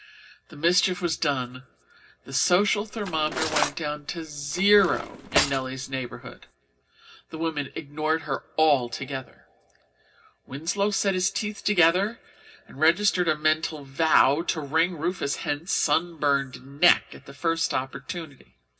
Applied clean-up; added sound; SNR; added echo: none; Cutlery, silverware; 6 dB; reverberation time 0.4 s.